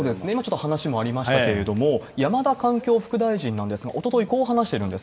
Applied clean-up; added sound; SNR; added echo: none; none; none; none.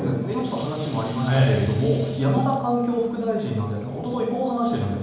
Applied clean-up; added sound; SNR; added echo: none; Dishes, pots, and pans; 16 dB; reverberation time 1.0 s.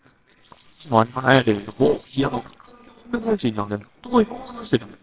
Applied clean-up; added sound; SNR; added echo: neural separator model SepFormer WHAMR!.